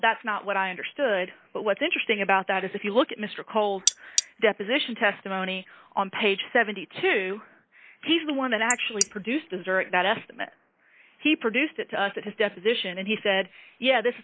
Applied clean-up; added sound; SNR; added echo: neural mask model Resemble Enhance denoiser.